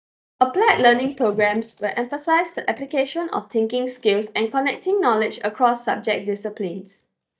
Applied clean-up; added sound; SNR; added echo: neural mask model DeepFilterNet 3.